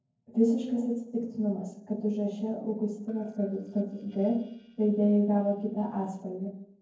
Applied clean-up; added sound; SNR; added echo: neural separator model SepFormer DNS4.